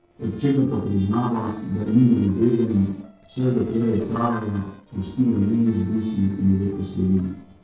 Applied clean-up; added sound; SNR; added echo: neural separator model SepFormer DNS4.